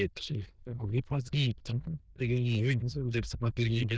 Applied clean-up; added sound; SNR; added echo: neural diffusion model UNIVERSE++.